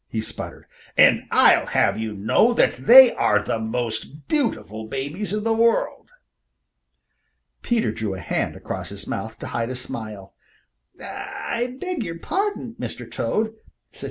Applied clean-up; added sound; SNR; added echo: none; none; none; none.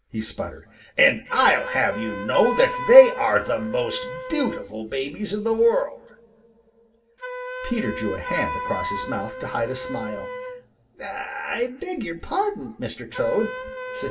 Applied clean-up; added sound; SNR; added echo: none; Wind instrument, woodwind instrument; 10 dB; reverberation time 0.1 s.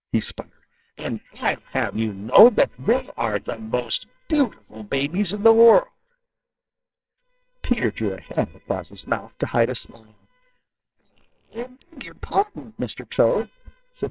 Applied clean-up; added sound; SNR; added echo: neural separator model SepFormer WHAMR!.